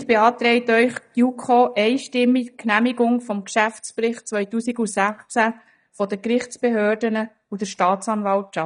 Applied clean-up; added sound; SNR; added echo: neural mask model DeepFilterNet 3.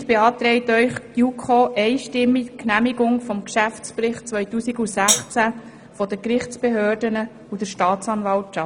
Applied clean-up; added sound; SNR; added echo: none; Hi-hat; 0 dB; none.